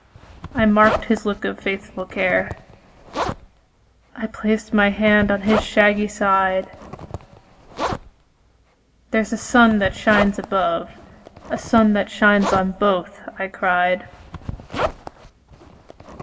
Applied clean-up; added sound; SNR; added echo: none; Zipper (clothing); 11 dB; reverberation time 0.3 s.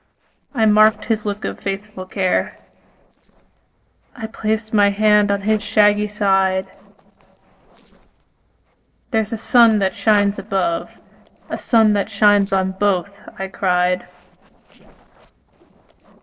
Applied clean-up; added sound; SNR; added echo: neural separator model SepFormer DNS4.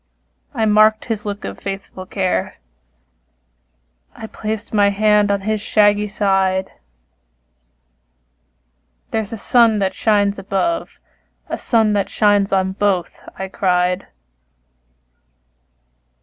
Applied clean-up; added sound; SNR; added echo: none; none; none; none.